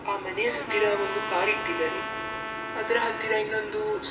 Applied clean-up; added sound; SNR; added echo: none; Trumpet; 7 dB; reverberation time 2.1 s.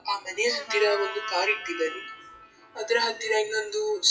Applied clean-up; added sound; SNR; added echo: classical method WPE with log-MMSE.